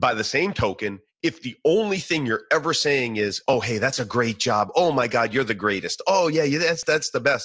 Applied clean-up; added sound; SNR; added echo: none; none; none; none.